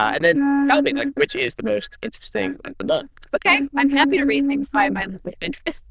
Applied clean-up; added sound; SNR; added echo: neural diffusion model UNIVERSE++.